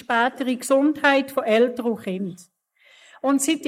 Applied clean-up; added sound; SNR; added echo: neural mask model Resemble Enhance denoiser.